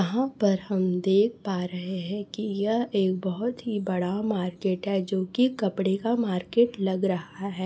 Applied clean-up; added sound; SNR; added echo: none; none; none; none.